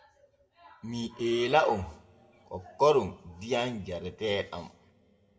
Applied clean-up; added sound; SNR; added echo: none; none; none; reverberation time 1.0 s.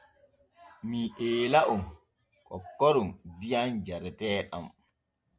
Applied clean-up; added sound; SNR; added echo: none; none; none; none.